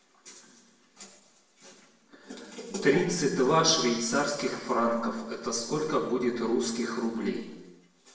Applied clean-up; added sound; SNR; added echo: none; Gong; 19 dB; reverberation time 1.0 s.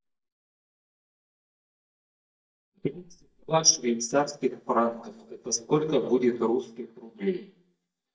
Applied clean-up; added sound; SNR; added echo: neural mask model DeepFilterNet 3.